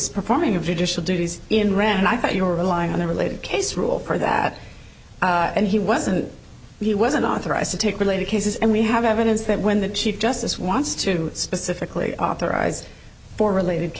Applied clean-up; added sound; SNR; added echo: none; none; none; none.